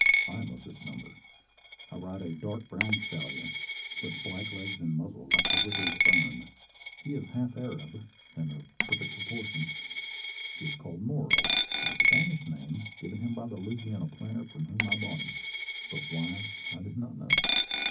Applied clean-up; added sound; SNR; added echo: none; Coin (dropping); -5 dB; reverberation time 0.4 s.